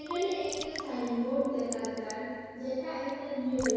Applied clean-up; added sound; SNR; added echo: none; Raindrop / Drip / Trickle, dribble; 12 dB; reverberation time 2.0 s.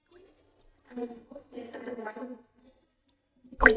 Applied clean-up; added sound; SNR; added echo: neural mask model DeepFilterNet 3.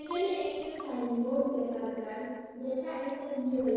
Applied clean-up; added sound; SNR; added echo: neural separator model SepFormer DNS4.